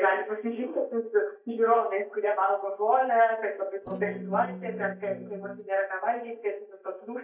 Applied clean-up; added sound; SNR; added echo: neural mask model DeepFilterNet 3.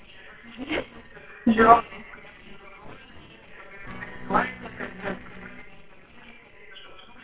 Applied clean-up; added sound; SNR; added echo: neural separator model SepFormer WHAMR!.